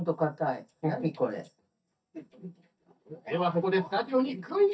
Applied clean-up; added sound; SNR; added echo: neural mask model DeepFilterNet 3.